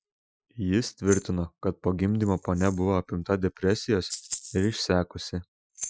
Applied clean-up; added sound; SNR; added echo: classical method Wiener filter.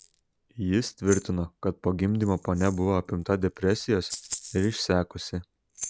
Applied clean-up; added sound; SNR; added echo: none; Rattle (instrument); 16 dB; none.